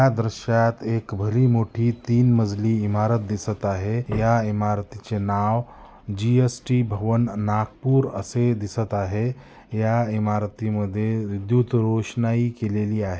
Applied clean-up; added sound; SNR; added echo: none; none; none; none.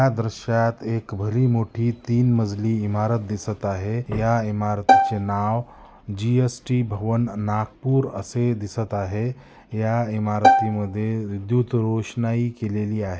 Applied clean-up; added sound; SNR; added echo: none; Bowed string instrument; -3 dB; none.